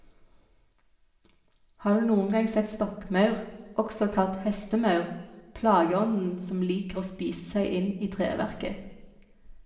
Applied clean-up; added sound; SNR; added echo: none; none; none; reverberation time 0.9 s.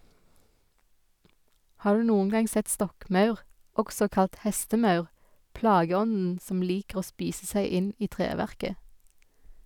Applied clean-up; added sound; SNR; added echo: none; none; none; none.